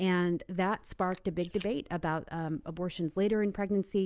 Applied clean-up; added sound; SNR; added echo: neural mask model Resemble Enhance denoiser.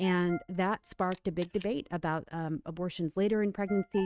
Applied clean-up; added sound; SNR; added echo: neural mask model RNNoise.